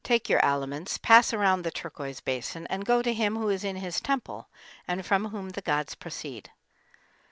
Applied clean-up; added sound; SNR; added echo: none; none; none; none.